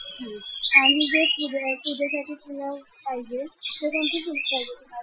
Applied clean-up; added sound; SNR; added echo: classical method Wiener filter.